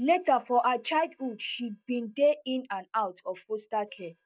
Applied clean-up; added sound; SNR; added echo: neural mask model DeepFilterNet 3.